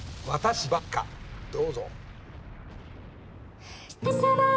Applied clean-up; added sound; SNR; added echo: none; Explosion; 13 dB; none.